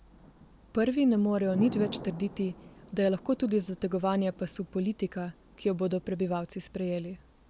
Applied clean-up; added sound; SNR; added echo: none; Thunder / Rain; 16 dB; none.